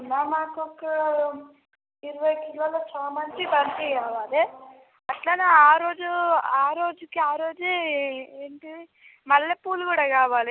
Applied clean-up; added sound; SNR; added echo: none; none; none; none.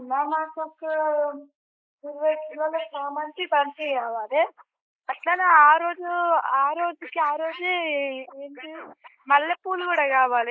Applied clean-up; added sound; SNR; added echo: neural mask model Resemble Enhance denoiser.